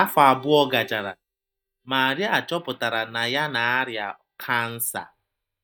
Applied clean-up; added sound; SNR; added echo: neural mask model DeepFilterNet 3.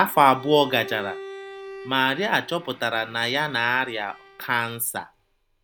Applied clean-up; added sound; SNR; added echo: none; Bowed string instrument; 17 dB; none.